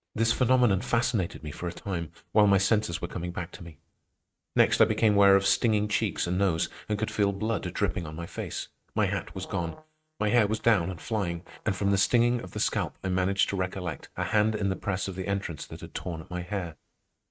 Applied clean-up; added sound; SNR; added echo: neural mask model RNNoise.